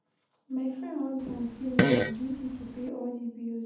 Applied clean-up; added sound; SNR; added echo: none; Fart; -5 dB; reverberation time 0.8 s.